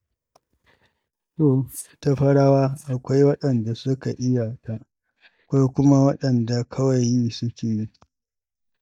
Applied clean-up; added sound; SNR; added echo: neural mask model DeepFilterNet 3.